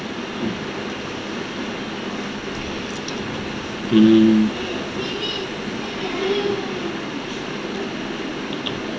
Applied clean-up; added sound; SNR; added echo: none; Subway, metro, underground; 18 dB; none.